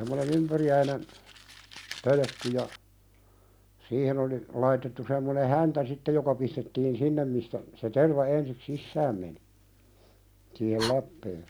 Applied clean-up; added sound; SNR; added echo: none; Fire; 19 dB; none.